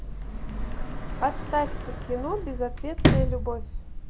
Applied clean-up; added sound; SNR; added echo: none; Sliding door; -4 dB; none.